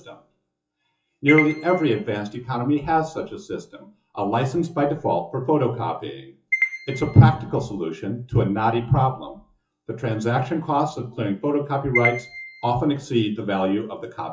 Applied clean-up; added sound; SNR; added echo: classical method WPE with log-MMSE.